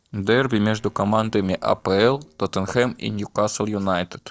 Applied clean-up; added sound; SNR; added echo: neural separator model SepFormer DNS4.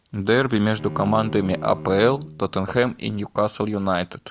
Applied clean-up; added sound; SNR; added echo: none; Bowed string instrument; 14 dB; none.